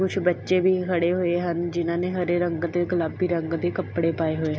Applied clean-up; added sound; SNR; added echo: none; none; none; none.